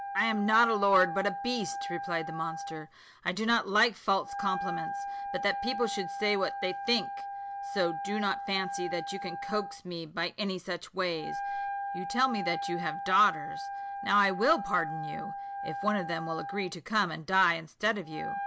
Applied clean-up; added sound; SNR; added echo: none; Wind instrument, woodwind instrument; 7 dB; none.